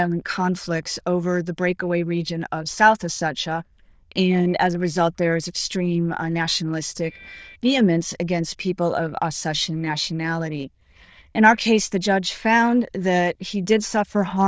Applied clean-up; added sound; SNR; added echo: neural diffusion model UNIVERSE++.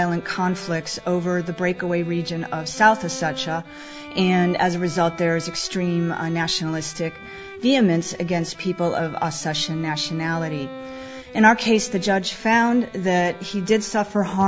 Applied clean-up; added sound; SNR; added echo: none; Bowed string instrument; 17 dB; none.